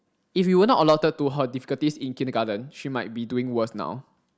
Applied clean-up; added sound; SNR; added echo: none; none; none; none.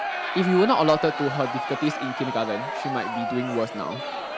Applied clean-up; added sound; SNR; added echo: none; Crowd; 5 dB; none.